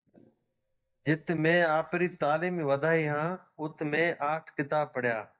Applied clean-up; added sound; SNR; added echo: neural mask model DeepFilterNet 3.